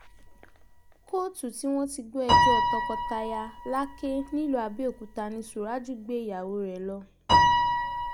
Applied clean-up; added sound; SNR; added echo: none; Piano; -4 dB; none.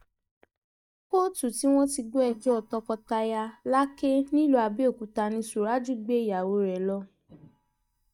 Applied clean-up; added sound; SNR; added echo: neural mask model DeepFilterNet 3.